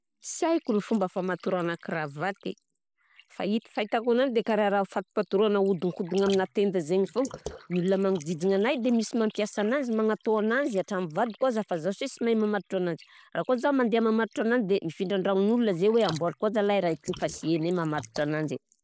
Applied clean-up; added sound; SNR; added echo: neural mask model Resemble Enhance denoiser.